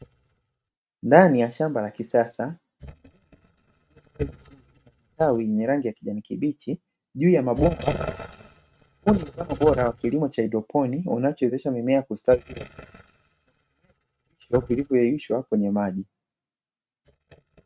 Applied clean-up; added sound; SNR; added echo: neural mask model RNNoise.